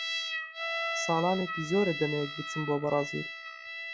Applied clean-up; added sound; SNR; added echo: classical method log-MMSE.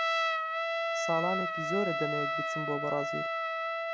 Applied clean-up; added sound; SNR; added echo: none; Trumpet; -4 dB; none.